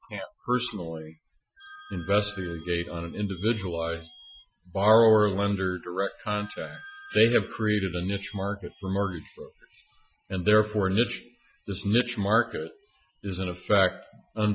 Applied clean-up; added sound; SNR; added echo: classical method Wiener filter.